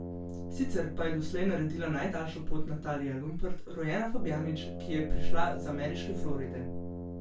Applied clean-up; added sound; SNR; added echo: none; Brass instrument; 11 dB; reverberation time 0.2 s.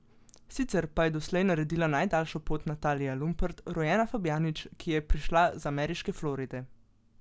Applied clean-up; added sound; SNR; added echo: none; none; none; none.